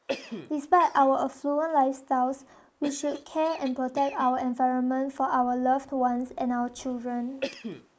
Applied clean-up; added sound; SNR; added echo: neural mask model Resemble Enhance denoiser.